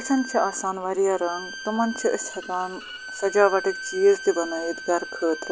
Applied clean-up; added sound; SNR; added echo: none; Bowed string instrument; 12 dB; none.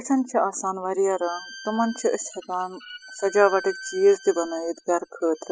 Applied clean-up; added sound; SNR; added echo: classical method spectral subtraction.